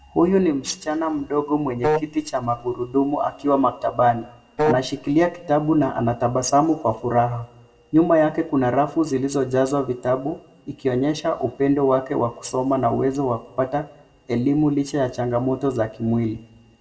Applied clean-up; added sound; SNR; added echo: none; Wind instrument, woodwind instrument; 4 dB; reverberation time 0.7 s.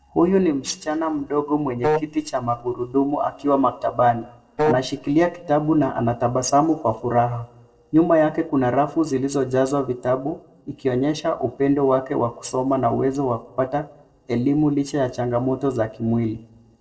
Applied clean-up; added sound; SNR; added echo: neural separator model SepFormer DNS4.